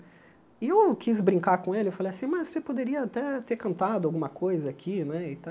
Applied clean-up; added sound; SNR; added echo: none; none; none; none.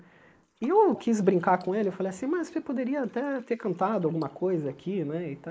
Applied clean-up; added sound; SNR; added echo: neural mask model Resemble Enhance denoiser.